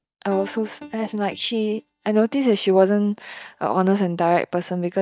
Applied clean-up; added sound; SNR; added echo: neural mask model DeepFilterNet 3.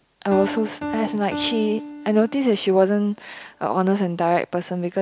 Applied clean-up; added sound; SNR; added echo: none; Piano; 12 dB; none.